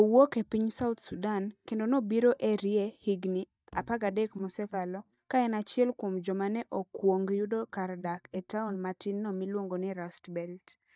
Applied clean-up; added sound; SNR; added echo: neural mask model DeepFilterNet 3.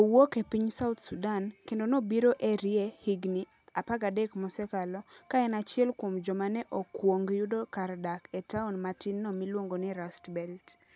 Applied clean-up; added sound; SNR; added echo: none; none; none; none.